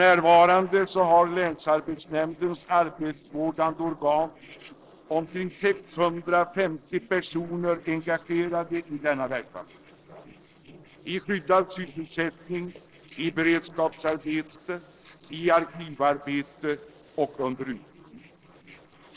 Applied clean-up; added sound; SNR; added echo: neural separator model SepFormer DNS4.